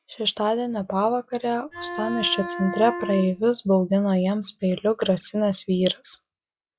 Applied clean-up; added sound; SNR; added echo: classical method log-MMSE.